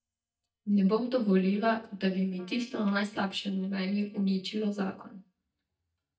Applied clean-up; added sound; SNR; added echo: neural mask model DeepFilterNet 3.